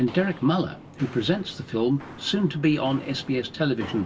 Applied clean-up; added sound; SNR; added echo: none; Walk, footsteps; 17 dB; reverberation time 0.2 s.